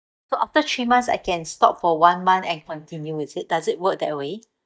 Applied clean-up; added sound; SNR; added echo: neural mask model DeepFilterNet 3.